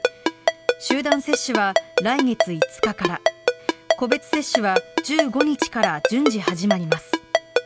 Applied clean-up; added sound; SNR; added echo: none; Ringtone; -2 dB; none.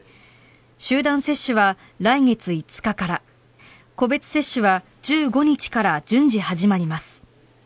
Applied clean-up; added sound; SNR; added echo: none; none; none; none.